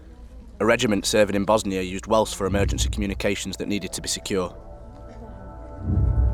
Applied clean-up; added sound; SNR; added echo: none; Crowd; 4 dB; none.